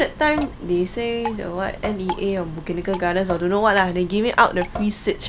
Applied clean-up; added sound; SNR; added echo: none; Drip + Drip / Sink (filling or washing) / Water tap, faucet; 12 dB; none.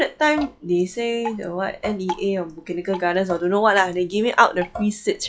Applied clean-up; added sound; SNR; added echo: classical method log-MMSE.